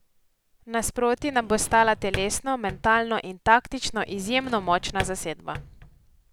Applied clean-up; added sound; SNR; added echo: none; Drawer open or close; 14 dB; none.